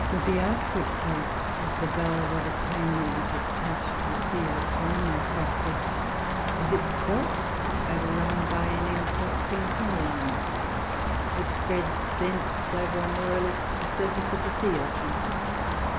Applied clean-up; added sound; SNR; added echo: none; Rain; -4 dB; none.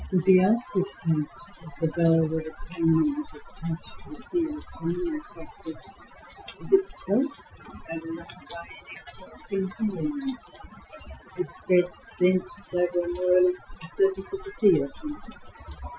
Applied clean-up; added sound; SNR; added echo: classical method Wiener filter.